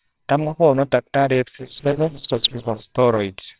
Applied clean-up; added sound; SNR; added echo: neural separator model SepFormer WHAMR!.